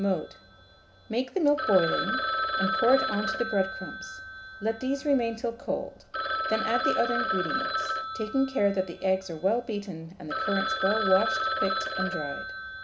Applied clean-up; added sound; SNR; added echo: none; Telephone; 3 dB; reverberation time 0.5 s.